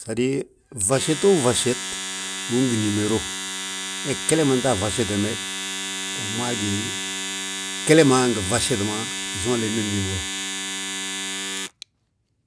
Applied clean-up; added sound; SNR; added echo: none; Domestic sounds, home sounds; 5 dB; none.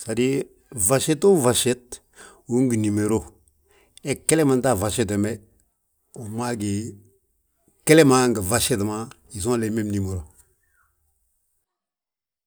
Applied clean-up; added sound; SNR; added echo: none; none; none; none.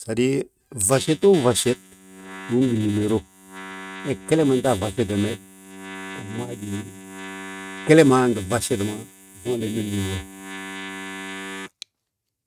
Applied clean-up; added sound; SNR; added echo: neural mask model RNNoise.